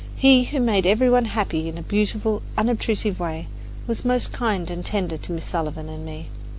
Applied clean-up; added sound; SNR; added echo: none; none; none; none.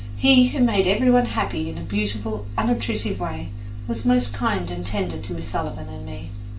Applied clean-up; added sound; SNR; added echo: none; none; none; reverberation time 0.3 s.